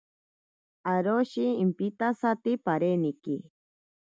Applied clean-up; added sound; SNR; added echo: none; none; none; none.